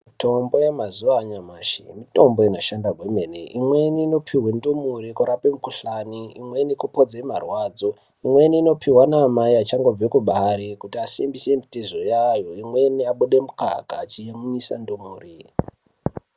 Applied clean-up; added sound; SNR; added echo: none; none; none; none.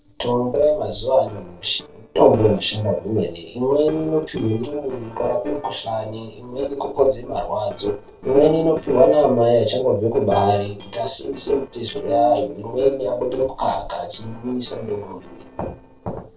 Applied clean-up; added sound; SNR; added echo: neural separator model SepFormer DNS4.